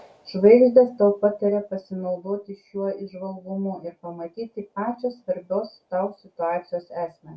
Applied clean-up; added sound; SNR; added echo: none; none; none; none.